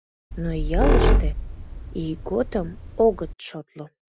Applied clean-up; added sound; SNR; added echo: none; Squeak; -4 dB; none.